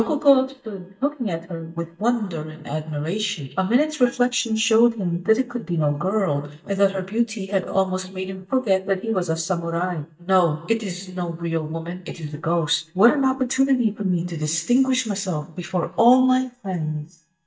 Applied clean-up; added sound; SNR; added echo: neural mask model DeepFilterNet 3.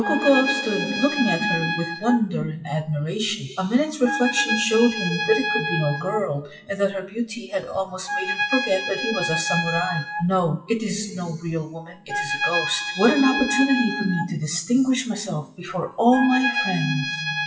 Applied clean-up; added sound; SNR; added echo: classical method WPE with log-MMSE.